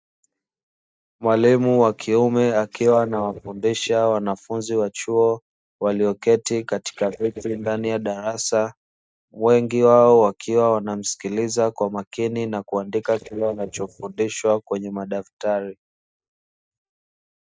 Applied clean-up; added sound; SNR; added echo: neural mask model DeepFilterNet 3.